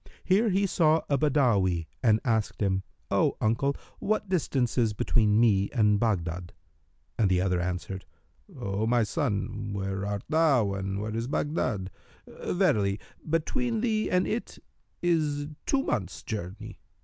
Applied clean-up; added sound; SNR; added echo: none; none; none; none.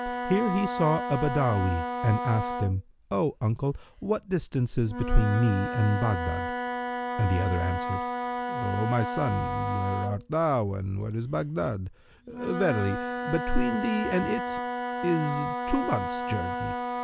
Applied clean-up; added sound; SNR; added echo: none; Wind instrument, woodwind instrument; 5 dB; none.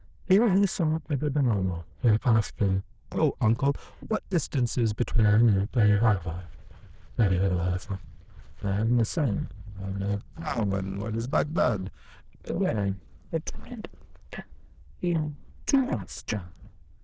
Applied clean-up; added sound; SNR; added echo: neural diffusion model UNIVERSE++.